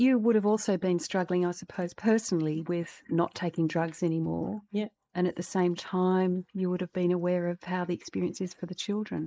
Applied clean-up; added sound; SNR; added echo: neural mask model Resemble Enhance denoiser.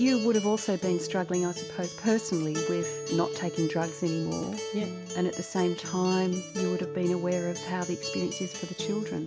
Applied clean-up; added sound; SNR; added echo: none; Acoustic guitar; 7 dB; none.